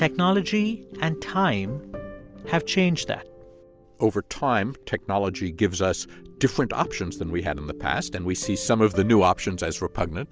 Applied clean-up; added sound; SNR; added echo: none; none; none; none.